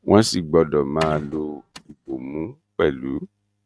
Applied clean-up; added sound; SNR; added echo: neural mask model RNNoise.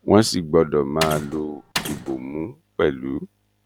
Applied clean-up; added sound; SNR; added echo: none; Mechanisms; 8 dB; none.